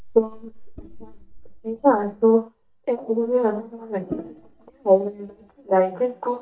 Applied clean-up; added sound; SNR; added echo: neural mask model DeepFilterNet 3.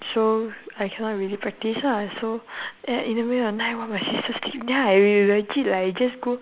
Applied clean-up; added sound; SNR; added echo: none; none; none; none.